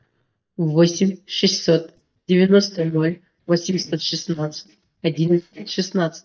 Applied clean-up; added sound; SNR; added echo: neural mask model DeepFilterNet 3.